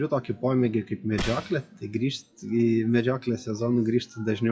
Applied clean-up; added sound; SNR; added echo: classical method WPE with log-MMSE.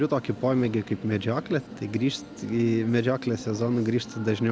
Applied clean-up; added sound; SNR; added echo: none; none; none; none.